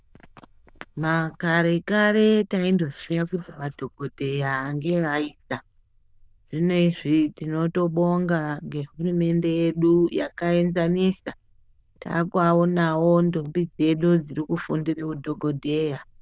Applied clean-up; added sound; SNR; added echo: neural diffusion model UNIVERSE++.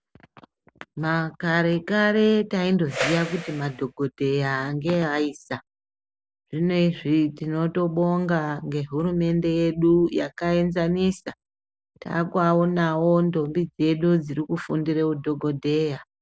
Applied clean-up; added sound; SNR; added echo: none; Whoosh, swoosh, swish; 8 dB; none.